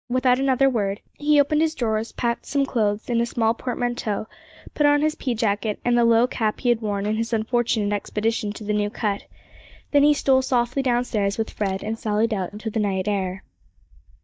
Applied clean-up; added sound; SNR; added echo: neural mask model DeepFilterNet 3.